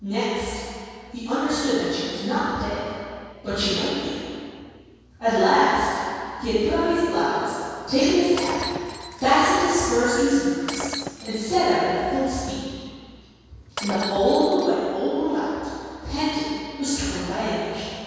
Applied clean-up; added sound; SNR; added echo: none; Shatter; 11 dB; reverberation time 2.2 s.